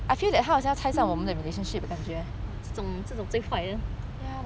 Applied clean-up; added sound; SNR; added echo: none; Tabla; 11 dB; none.